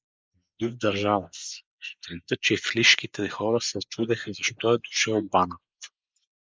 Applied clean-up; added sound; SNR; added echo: neural mask model Resemble Enhance denoiser.